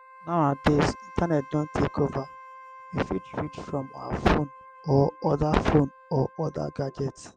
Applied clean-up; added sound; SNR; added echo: none; Wind instrument, woodwind instrument; 20 dB; none.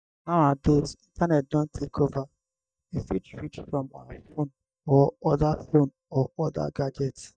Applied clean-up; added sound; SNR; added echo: neural mask model DeepFilterNet 3.